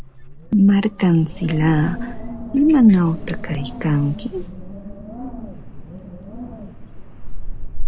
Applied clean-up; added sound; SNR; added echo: none; Wind; 6 dB; none.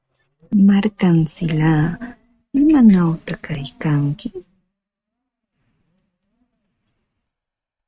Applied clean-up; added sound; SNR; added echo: neural mask model RNNoise.